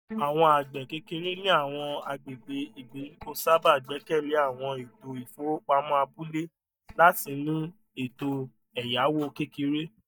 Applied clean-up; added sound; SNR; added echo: neural mask model DeepFilterNet 3.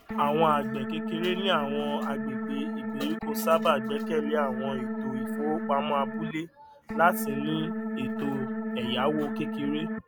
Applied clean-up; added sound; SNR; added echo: none; Organ; 2 dB; none.